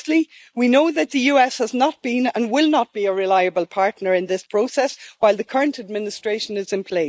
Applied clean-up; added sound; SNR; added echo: neural mask model Resemble Enhance denoiser.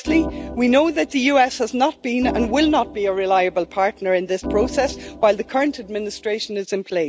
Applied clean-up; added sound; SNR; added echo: none; Organ; 12 dB; none.